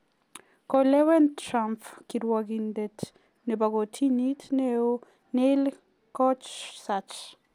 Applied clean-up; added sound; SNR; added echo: none; none; none; none.